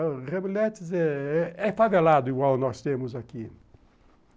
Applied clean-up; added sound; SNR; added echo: none; none; none; none.